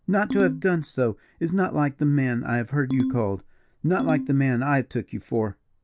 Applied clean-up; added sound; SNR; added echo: none; Ringtone; 6 dB; none.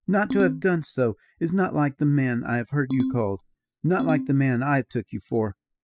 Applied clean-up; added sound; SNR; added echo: classical method spectral subtraction.